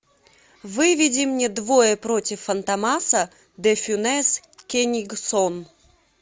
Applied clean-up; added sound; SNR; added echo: none; none; none; none.